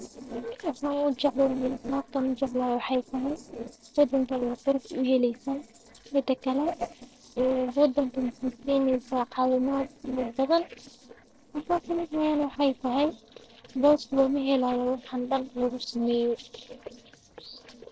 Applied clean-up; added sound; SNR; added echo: neural separator model SepFormer DNS4.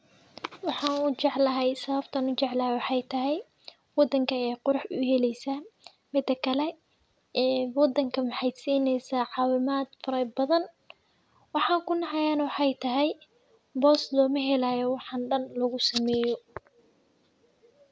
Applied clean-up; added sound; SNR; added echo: none; none; none; none.